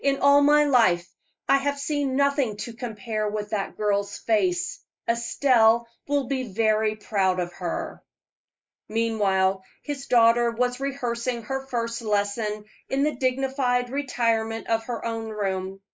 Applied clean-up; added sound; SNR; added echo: neural mask model Resemble Enhance denoiser.